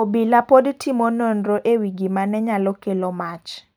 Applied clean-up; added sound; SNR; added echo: none; none; none; none.